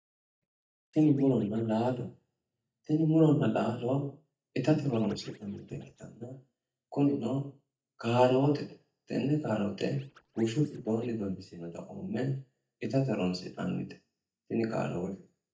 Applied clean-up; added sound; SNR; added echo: neural mask model DeepFilterNet 3.